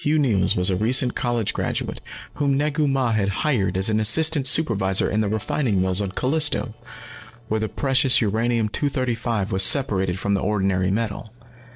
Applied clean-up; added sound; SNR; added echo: neural separator model SepFormer DNS4.